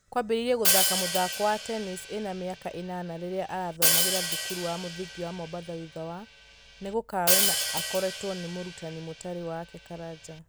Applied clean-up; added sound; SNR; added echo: none; Hi-hat; -2 dB; none.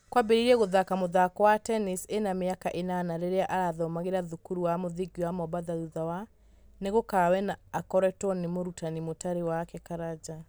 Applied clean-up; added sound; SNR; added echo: none; none; none; none.